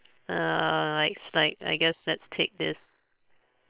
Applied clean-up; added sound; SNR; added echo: neural separator model SepFormer WHAM!.